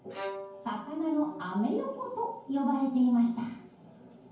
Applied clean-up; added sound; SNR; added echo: none; Bowed string instrument; 14 dB; reverberation time 0.9 s.